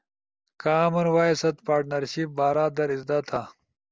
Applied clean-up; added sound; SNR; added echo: none; none; none; none.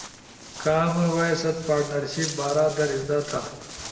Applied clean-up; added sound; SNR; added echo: none; Walk, footsteps; 13 dB; reverberation time 1.7 s.